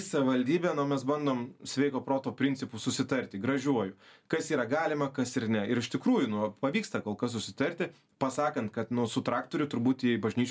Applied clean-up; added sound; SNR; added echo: none; none; none; none.